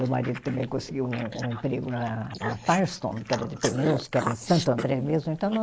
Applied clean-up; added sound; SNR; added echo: neural mask model Resemble Enhance denoiser.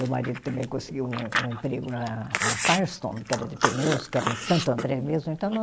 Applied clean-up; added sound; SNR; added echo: none; Chewing, mastication; 4 dB; none.